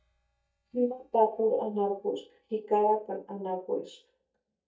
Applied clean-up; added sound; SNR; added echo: neural mask model DeepFilterNet 3.